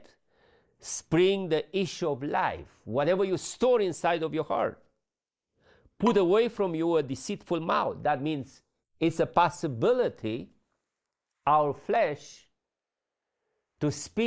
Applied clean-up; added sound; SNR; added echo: neural mask model Resemble Enhance denoiser.